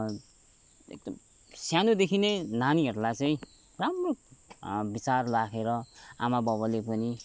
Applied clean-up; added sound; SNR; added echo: none; none; none; none.